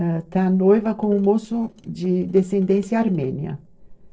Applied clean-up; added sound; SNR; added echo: neural separator model SepFormer DNS4.